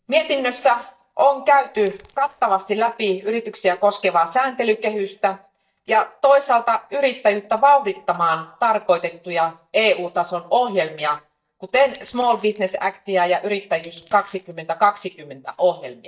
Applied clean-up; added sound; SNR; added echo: neural mask model DeepFilterNet 3.